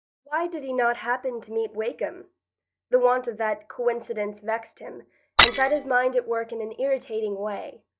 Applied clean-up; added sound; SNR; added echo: neural mask model DeepFilterNet 3.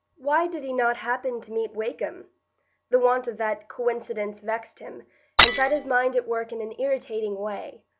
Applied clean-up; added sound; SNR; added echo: none; Shatter; -4 dB; none.